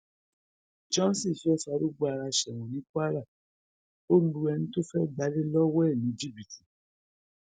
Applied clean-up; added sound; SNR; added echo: none; none; none; none.